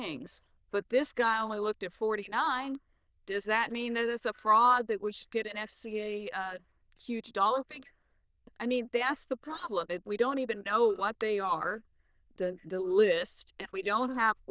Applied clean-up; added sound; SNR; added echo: neural diffusion model UNIVERSE++.